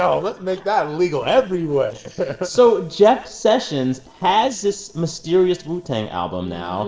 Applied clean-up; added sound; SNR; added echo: neural separator model SepFormer DNS4.